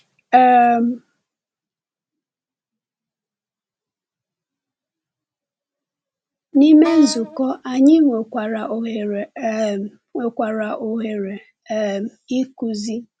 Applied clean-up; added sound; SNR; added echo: none; Wind instrument, woodwind instrument; 13 dB; none.